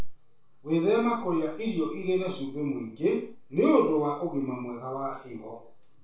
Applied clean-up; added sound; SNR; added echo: none; none; none; reverberation time 0.4 s.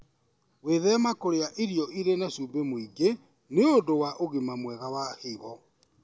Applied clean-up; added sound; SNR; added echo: none; none; none; none.